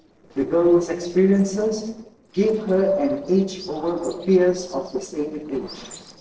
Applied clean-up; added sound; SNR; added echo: neural separator model SepFormer DNS4.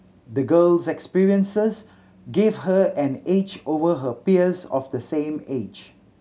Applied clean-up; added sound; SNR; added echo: none; none; none; none.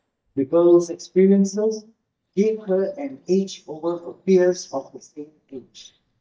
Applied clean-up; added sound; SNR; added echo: neural mask model DeepFilterNet 3.